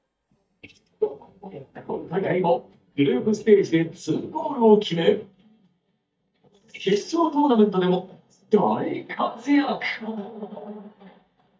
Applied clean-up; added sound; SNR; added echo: neural mask model DeepFilterNet 3.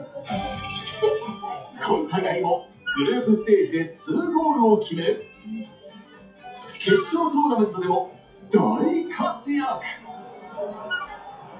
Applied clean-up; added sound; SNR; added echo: classical method WPE with log-MMSE.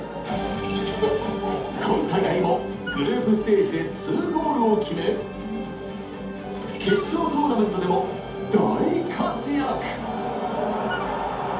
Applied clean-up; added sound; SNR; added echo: none; Wind instrument, woodwind instrument; 19 dB; reverberation time 0.6 s.